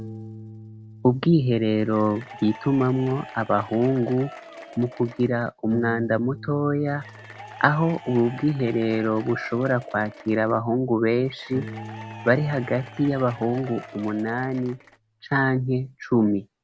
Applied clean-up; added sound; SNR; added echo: none; Piano + Applause / Crowd / Cheering; 17 dB; none.